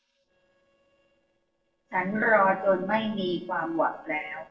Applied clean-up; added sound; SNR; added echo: neural separator model SepFormer DNS4.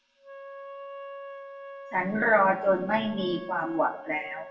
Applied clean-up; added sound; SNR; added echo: none; Wind instrument, woodwind instrument; 14 dB; reverberation time 0.6 s.